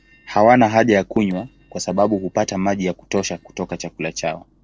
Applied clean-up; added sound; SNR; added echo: neural separator model SepFormer DNS4.